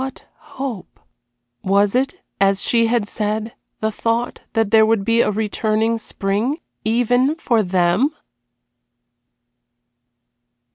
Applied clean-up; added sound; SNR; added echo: none; none; none; none.